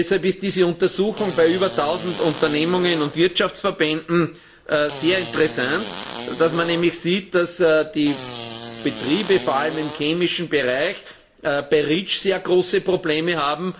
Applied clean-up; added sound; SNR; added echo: none; Fart; 12 dB; reverberation time 0.4 s.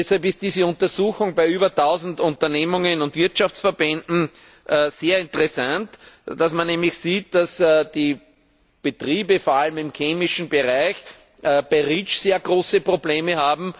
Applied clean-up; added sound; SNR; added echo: none; none; none; none.